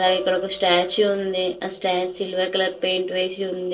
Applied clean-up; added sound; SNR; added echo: neural separator model SepFormer DNS4.